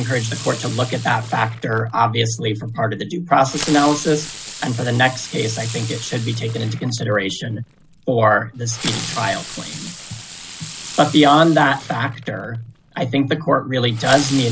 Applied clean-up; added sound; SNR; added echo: none; Fireworks; 14 dB; none.